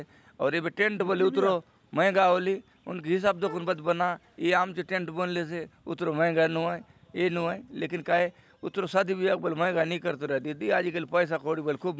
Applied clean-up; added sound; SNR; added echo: none; Wind instrument, woodwind instrument; 18 dB; none.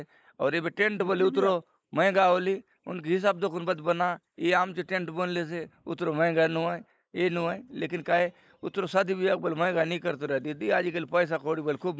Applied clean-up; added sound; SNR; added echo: neural mask model Resemble Enhance denoiser.